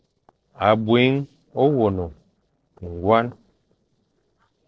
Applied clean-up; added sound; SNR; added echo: neural separator model SepFormer DNS4.